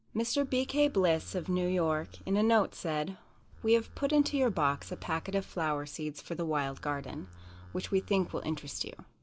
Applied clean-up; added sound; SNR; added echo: none; Livestock, farm animals, working animals; 19 dB; none.